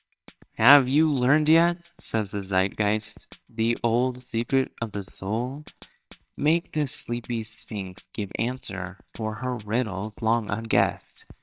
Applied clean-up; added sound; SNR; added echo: neural separator model SepFormer WHAMR!.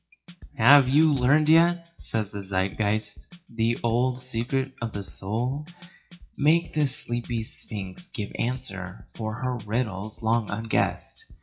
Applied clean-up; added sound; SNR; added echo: classical method WPE with log-MMSE.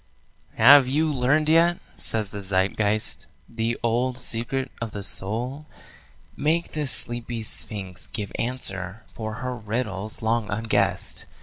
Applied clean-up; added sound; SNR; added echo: none; none; none; none.